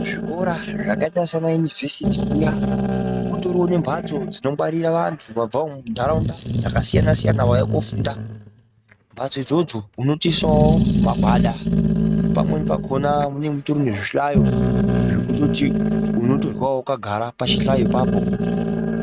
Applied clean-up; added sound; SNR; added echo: neural mask model RNNoise.